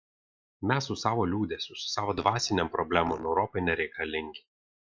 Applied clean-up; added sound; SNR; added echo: neural mask model Resemble Enhance denoiser.